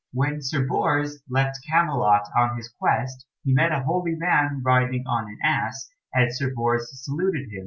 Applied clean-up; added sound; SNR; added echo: none; none; none; none.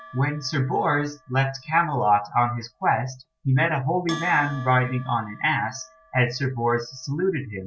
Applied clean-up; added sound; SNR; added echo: none; Bell; 20 dB; none.